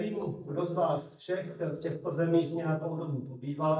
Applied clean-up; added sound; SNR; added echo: neural mask model DeepFilterNet 3.